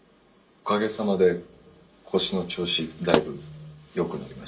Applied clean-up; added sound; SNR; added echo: none; Explosion; 6 dB; reverberation time 0.2 s.